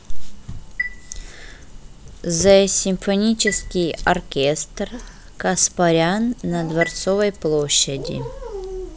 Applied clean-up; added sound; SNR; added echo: none; Chime; 15 dB; none.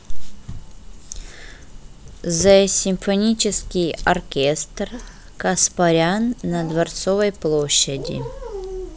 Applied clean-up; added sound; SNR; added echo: none; none; none; none.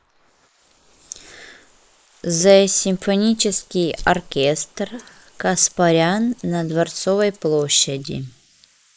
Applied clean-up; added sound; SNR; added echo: neural mask model Resemble Enhance denoiser.